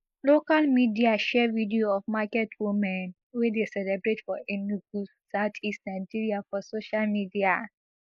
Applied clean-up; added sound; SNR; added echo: neural mask model Resemble Enhance denoiser.